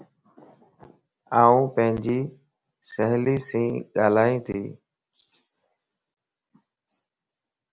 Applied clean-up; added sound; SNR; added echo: none; none; none; none.